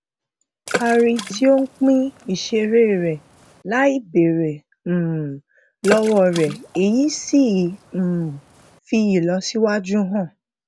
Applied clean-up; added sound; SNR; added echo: none; Water / Splash, splatter; 13 dB; none.